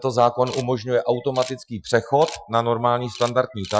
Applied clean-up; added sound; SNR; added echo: classical method Wiener filter.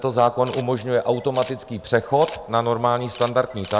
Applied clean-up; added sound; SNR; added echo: none; Camera; 19 dB; none.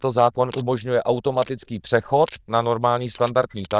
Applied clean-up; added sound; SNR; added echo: neural diffusion model UNIVERSE++.